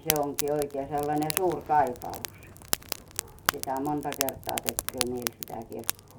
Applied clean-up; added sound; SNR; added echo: none; Fire; 4 dB; none.